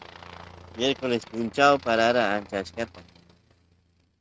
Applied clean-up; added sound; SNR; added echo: neural mask model RNNoise.